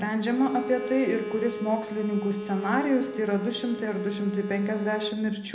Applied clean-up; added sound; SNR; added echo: none; Bowed string instrument; 9 dB; reverberation time 0.8 s.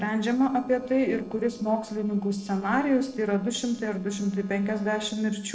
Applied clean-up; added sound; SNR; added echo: neural separator model SepFormer DNS4.